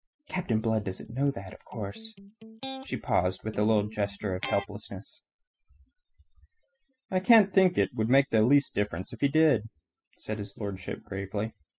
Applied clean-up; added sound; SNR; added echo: classical method spectral subtraction.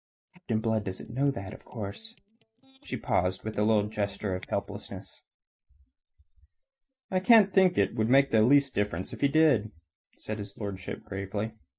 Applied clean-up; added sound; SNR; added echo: neural mask model DeepFilterNet 3.